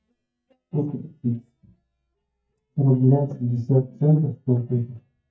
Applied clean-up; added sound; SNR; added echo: neural mask model DeepFilterNet 3.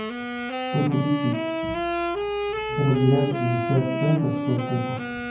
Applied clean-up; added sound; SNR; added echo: none; Wind instrument, woodwind instrument; 2 dB; reverberation time 0.9 s.